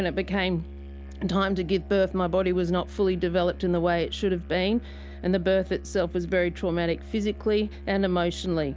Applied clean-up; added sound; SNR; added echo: none; Musical instrument; 13 dB; none.